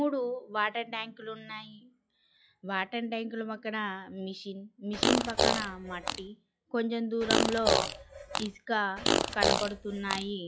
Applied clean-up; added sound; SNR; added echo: classical method log-MMSE.